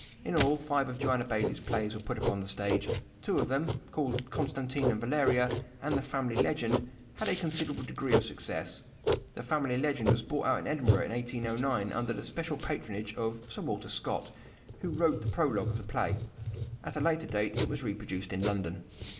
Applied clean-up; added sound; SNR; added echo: none; Writing; 3 dB; reverberation time 1.8 s.